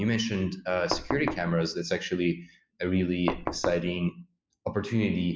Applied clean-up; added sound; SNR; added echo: none; Knock; 5 dB; none.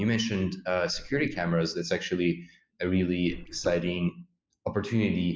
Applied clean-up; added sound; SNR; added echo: neural mask model Resemble Enhance denoiser.